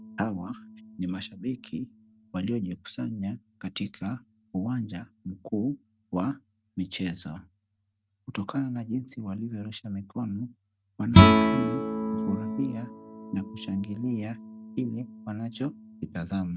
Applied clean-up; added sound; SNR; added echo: none; Guitar; -3 dB; none.